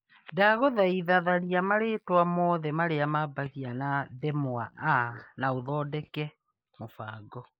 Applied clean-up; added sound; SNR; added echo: neural mask model Resemble Enhance denoiser.